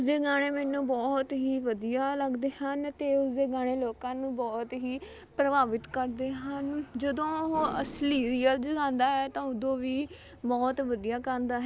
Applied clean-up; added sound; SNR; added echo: none; none; none; none.